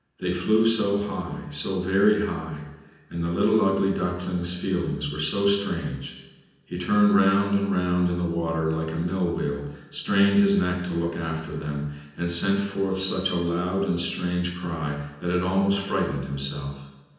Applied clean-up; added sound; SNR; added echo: none; none; none; reverberation time 0.9 s.